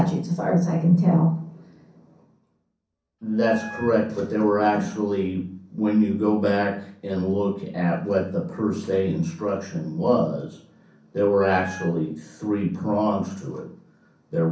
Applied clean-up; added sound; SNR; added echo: none; Wind instrument, woodwind instrument; 15 dB; reverberation time 0.6 s.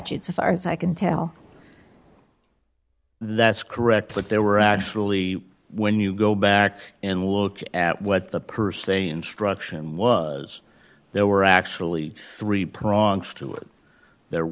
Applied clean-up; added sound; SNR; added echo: none; none; none; none.